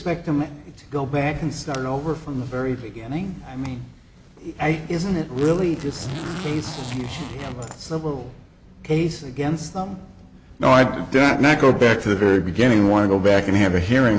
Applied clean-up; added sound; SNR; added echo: none; Zipper (clothing); 14 dB; none.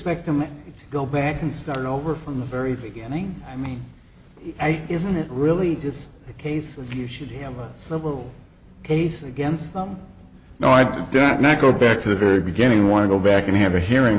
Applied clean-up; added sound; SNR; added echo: none; none; none; none.